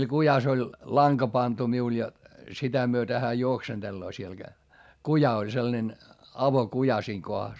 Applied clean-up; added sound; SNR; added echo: none; none; none; none.